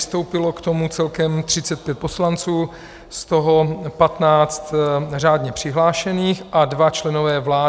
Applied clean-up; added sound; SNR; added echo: none; none; none; none.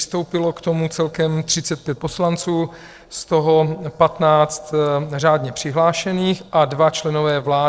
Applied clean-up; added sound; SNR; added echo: neural separator model SepFormer DNS4.